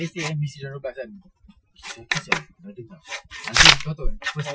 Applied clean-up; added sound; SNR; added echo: classical method Wiener filter.